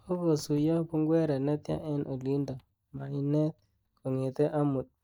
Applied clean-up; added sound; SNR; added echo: neural mask model DeepFilterNet 3.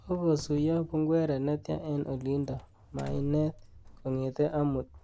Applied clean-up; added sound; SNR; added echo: none; Doorbell; 17 dB; none.